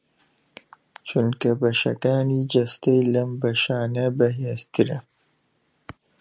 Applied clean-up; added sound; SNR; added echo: none; none; none; none.